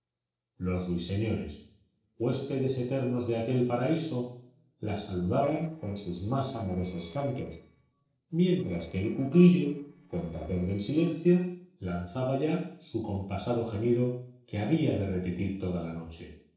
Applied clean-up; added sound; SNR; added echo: neural separator model SepFormer DNS4.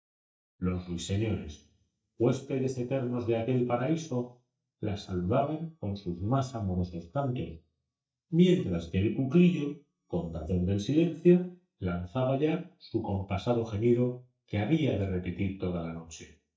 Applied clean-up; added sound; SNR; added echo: neural mask model DeepFilterNet 3.